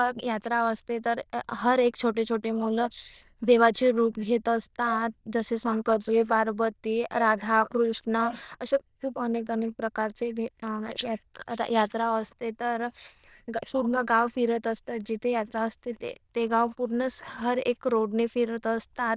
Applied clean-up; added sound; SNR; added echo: neural diffusion model UNIVERSE++.